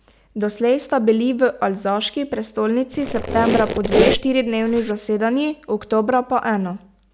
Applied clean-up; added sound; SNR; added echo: none; Squeak; 2 dB; none.